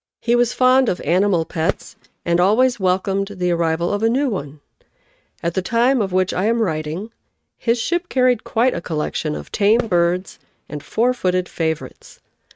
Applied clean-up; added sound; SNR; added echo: neural mask model RNNoise.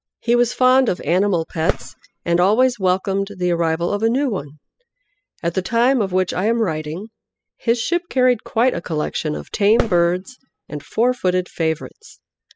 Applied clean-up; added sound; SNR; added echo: classical method spectral subtraction.